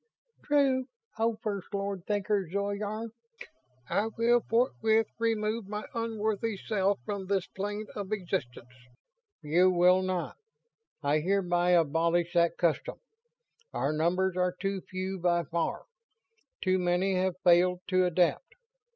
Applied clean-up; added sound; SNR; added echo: none; none; none; none.